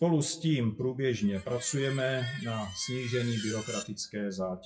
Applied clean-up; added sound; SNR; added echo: classical method WPE with log-MMSE.